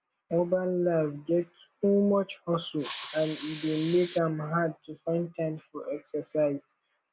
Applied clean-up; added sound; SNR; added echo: none; Hiss; -5 dB; none.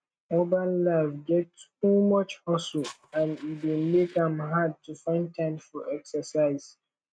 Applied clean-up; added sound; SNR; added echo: neural mask model RNNoise.